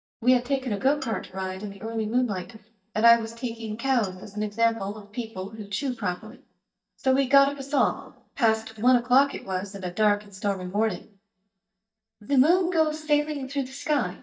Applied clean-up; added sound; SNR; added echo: neural mask model DeepFilterNet 3.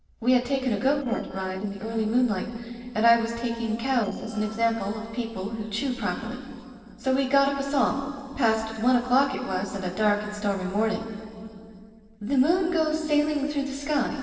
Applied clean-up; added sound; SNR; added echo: neural separator model SepFormer DNS4.